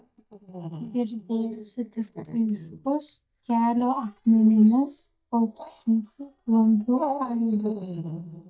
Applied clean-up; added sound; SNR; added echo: neural mask model DeepFilterNet 3.